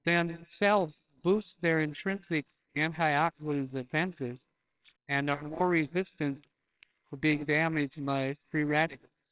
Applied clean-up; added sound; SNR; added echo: neural separator model SepFormer WHAMR!.